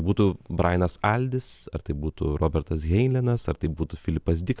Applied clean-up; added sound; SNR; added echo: none; none; none; none.